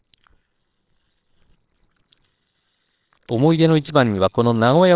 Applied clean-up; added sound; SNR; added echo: neural separator model SepFormer WHAMR!.